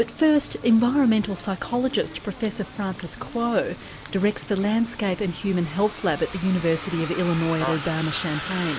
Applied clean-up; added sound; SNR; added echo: none; Bus; 13 dB; none.